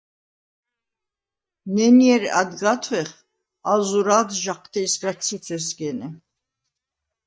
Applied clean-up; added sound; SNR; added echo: neural mask model DeepFilterNet 3.